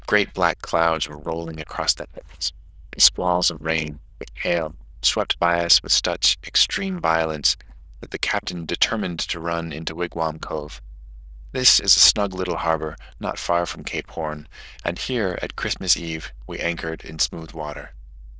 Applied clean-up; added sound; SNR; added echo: neural diffusion model UNIVERSE++.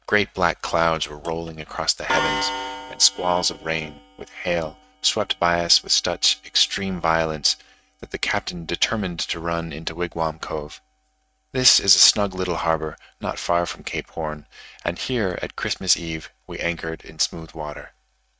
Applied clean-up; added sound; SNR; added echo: neural mask model RNNoise.